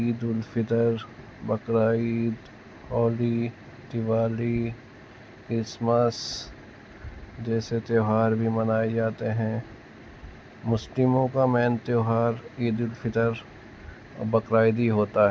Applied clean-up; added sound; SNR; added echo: none; none; none; none.